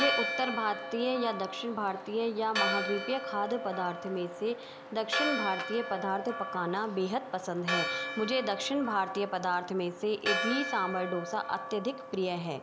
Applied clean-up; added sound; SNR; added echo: none; Church bell; 4 dB; none.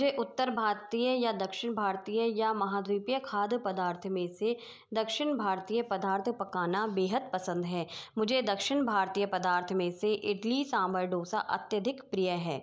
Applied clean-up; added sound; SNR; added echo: none; none; none; none.